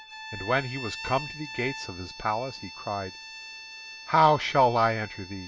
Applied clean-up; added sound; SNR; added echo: none; Bowed string instrument; 13 dB; none.